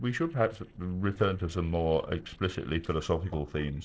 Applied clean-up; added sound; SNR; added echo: neural separator model SepFormer DNS4.